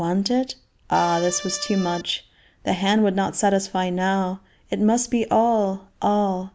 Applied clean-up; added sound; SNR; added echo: none; Accordion; 13 dB; none.